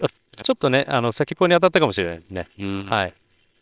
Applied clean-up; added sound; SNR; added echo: neural separator model SepFormer WHAMR!.